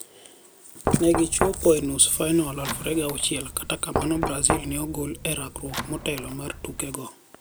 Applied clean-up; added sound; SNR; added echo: none; Knock; 6 dB; none.